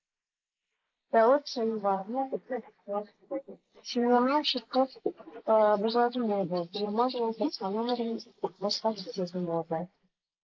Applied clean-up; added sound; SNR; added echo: neural mask model Resemble Enhance denoiser.